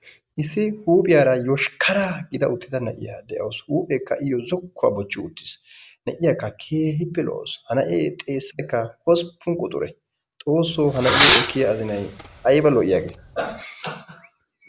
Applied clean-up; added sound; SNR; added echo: none; Fireworks; 1 dB; none.